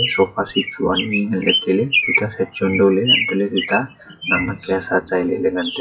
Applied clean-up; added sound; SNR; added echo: classical method WPE with log-MMSE.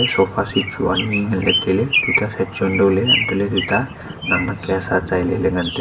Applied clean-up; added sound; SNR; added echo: none; Bird; 4 dB; reverberation time 0.4 s.